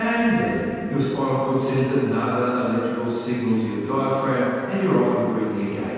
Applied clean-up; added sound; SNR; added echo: none; none; none; reverberation time 2.1 s.